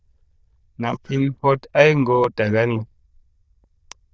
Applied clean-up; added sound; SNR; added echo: neural diffusion model UNIVERSE++.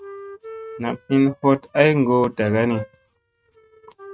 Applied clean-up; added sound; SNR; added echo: neural mask model RNNoise.